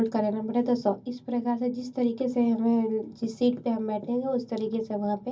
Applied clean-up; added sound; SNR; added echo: none; none; none; reverberation time 0.4 s.